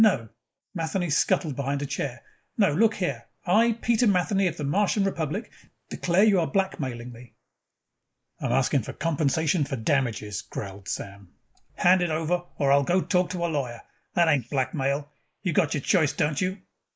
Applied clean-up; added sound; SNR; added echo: neural mask model Resemble Enhance denoiser.